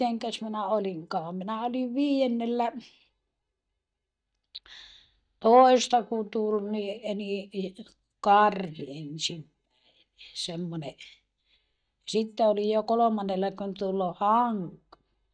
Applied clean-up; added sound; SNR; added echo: neural mask model DeepFilterNet 3.